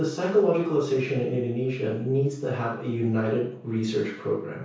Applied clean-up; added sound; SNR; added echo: none; none; none; reverberation time 0.6 s.